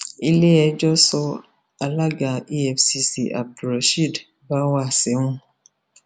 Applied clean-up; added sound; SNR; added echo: none; none; none; none.